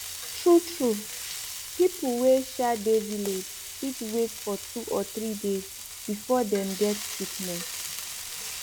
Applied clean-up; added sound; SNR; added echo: none; Frying (food); 9 dB; none.